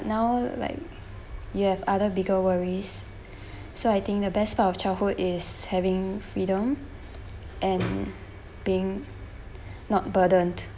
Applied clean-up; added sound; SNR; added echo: none; none; none; none.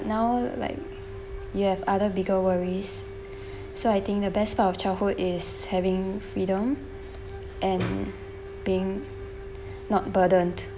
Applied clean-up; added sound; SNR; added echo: none; Wind instrument, woodwind instrument; 14 dB; none.